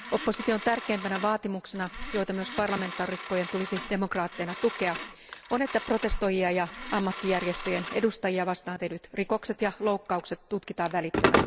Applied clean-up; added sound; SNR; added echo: none; Telephone; 6 dB; none.